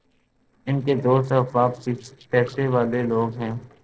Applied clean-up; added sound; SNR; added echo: neural separator model SepFormer DNS4.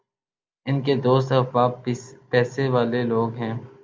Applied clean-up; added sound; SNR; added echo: none; none; none; none.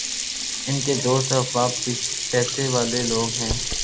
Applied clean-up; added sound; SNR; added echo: none; Sink (filling or washing); 2 dB; none.